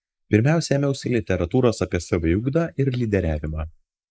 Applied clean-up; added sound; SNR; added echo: neural mask model Resemble Enhance denoiser.